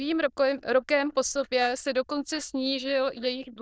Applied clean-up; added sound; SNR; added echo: neural diffusion model UNIVERSE++.